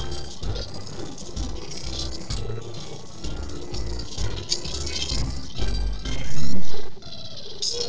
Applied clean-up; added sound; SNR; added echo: neural separator model SepFormer DNS4.